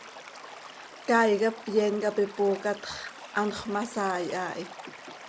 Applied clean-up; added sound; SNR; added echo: none; Stream / Liquid; 15 dB; none.